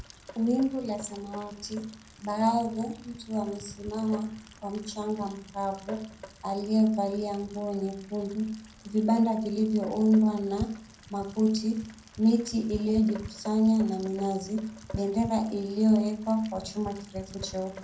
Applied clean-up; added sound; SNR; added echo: none; Rain; 17 dB; reverberation time 0.5 s.